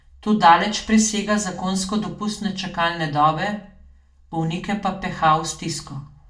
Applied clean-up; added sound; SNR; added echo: none; none; none; reverberation time 0.2 s.